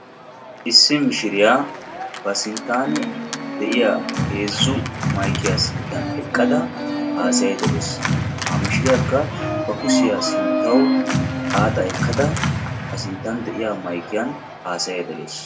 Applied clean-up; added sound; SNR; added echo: none; Organ; 0 dB; reverberation time 0.2 s.